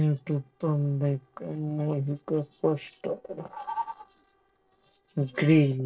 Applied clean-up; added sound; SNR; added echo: neural separator model SepFormer DNS4.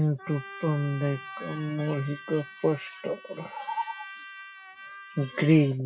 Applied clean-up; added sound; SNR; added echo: classical method WPE with log-MMSE.